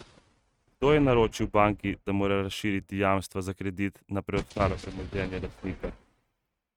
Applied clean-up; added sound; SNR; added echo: neural mask model RNNoise.